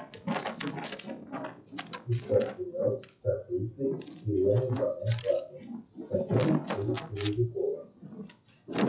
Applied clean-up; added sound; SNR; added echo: classical method WPE with log-MMSE.